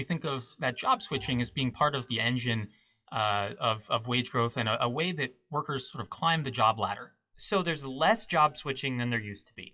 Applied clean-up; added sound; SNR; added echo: classical method WPE with log-MMSE.